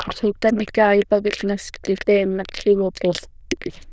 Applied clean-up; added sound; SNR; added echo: neural diffusion model UNIVERSE++.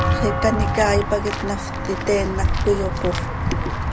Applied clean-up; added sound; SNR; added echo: none; Walk, footsteps / Bell + Thunder; -1 dB; none.